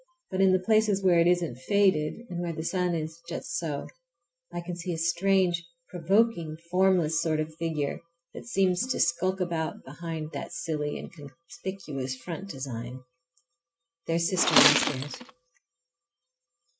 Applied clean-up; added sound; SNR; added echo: neural mask model RNNoise.